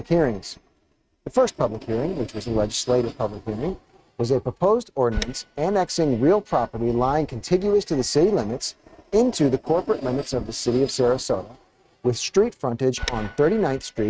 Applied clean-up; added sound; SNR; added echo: neural mask model RNNoise.